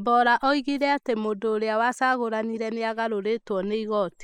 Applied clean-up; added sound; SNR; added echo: neural mask model Resemble Enhance denoiser.